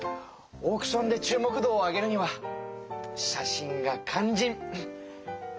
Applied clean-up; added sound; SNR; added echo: none; none; none; none.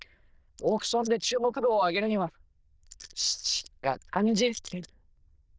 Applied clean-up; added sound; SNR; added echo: neural diffusion model UNIVERSE++.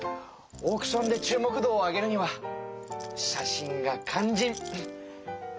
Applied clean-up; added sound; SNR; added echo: none; Rattle; 19 dB; none.